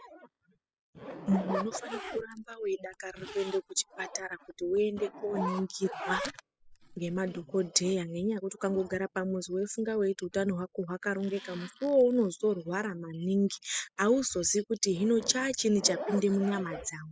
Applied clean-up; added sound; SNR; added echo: classical method spectral subtraction.